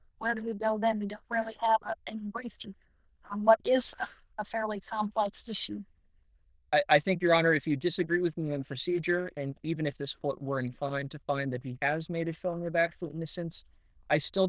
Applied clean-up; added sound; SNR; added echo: neural diffusion model UNIVERSE++.